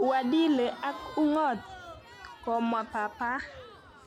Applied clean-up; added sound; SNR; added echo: none; Crowd; 16 dB; none.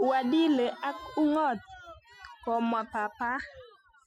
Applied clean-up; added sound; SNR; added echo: classical method spectral subtraction.